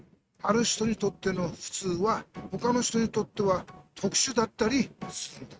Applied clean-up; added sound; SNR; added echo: neural mask model RNNoise.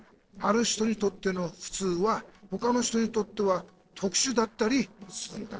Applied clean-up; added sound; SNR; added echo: neural separator model SepFormer DNS4.